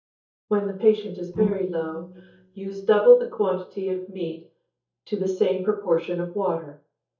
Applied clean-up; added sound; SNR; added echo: neural mask model DeepFilterNet 3.